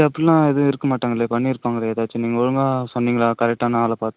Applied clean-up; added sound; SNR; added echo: none; none; none; none.